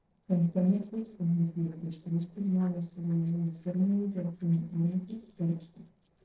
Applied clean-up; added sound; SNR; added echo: neural separator model SepFormer DNS4.